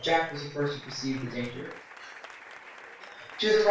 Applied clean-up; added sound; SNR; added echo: none; Applause; 16 dB; reverberation time 0.4 s.